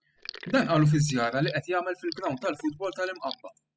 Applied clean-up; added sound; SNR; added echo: classical method spectral subtraction.